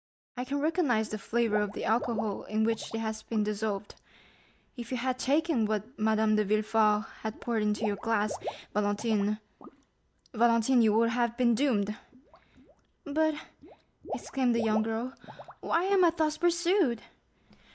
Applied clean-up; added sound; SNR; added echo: neural mask model DeepFilterNet 3.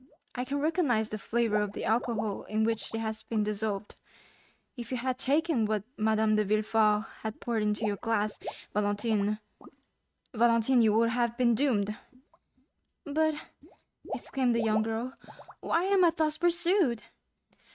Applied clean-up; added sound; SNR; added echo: neural mask model RNNoise.